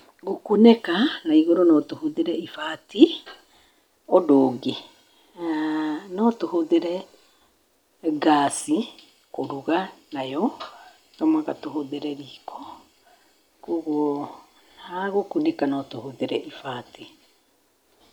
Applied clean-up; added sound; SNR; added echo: none; none; none; none.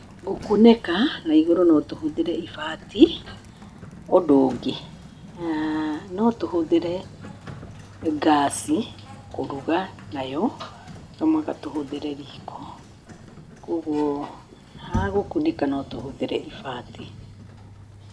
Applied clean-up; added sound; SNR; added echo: none; Sliding door; 16 dB; none.